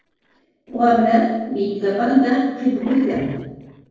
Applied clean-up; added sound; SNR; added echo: neural separator model SepFormer DNS4.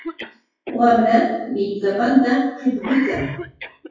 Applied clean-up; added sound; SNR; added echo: classical method WPE with log-MMSE.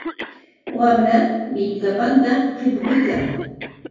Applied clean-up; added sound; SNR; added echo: none; Cough; 15 dB; reverberation time 1.3 s.